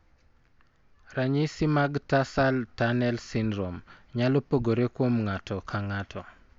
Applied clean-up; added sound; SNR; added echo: none; none; none; none.